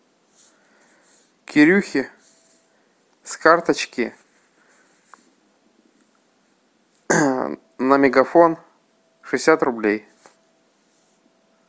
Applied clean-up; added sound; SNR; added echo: none; none; none; none.